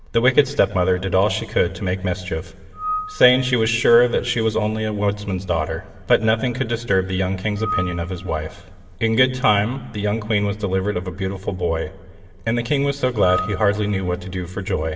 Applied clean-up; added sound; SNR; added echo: none; Screech / Glass; 10 dB; reverberation time 2.1 s.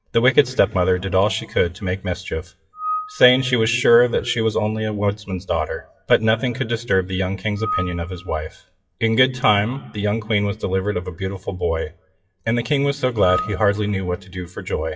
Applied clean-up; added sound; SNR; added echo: classical method WPE with log-MMSE.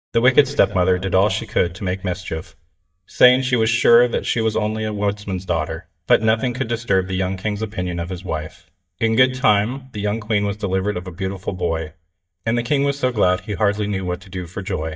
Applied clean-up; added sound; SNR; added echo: neural mask model DeepFilterNet 3.